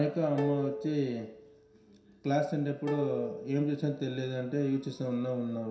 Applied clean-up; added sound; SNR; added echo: none; Plucked string instrument; 8 dB; reverberation time 0.7 s.